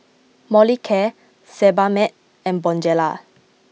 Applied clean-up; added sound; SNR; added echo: none; none; none; none.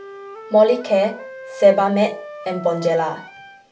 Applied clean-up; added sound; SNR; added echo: none; Wind instrument, woodwind instrument; 17 dB; reverberation time 0.3 s.